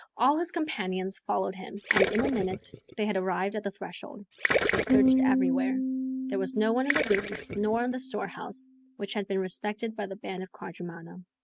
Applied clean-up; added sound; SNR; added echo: neural mask model RNNoise.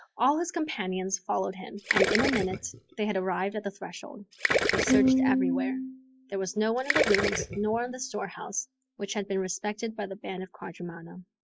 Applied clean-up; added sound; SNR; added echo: classical method log-MMSE.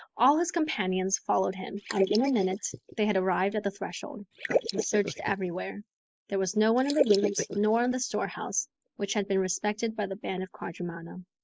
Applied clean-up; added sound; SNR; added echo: neural mask model Resemble Enhance denoiser.